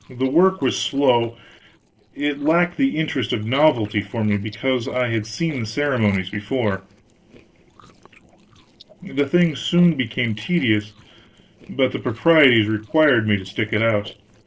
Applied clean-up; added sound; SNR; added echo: neural separator model SepFormer DNS4.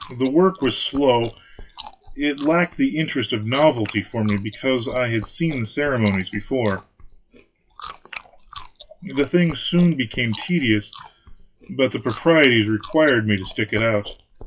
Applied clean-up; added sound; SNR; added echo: classical method WPE with log-MMSE.